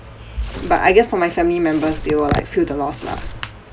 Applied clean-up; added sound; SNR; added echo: none; Tearing; 15 dB; none.